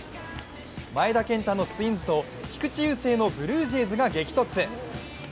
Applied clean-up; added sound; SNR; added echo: none; none; none; none.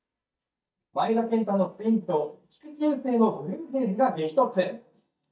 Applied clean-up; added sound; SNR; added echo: neural mask model DeepFilterNet 3.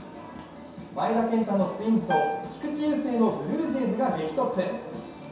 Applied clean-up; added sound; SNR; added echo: none; Piano; 6 dB; reverberation time 0.7 s.